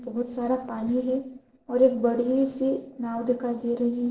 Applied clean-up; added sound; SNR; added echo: neural separator model SepFormer DNS4.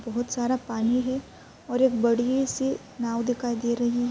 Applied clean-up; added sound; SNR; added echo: none; none; none; none.